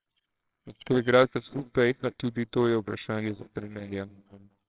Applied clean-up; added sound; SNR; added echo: neural separator model SepFormer WHAMR!.